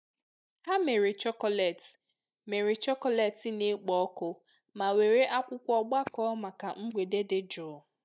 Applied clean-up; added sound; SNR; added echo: neural mask model DeepFilterNet 3.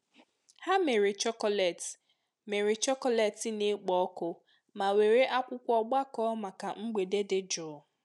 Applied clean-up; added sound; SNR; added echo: none; none; none; none.